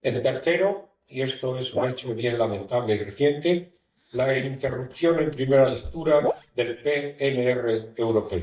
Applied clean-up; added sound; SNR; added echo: neural mask model DeepFilterNet 3.